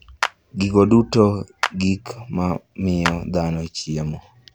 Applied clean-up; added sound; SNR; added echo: none; Clapping; 11 dB; none.